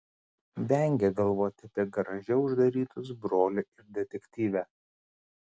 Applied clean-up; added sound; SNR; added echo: none; none; none; none.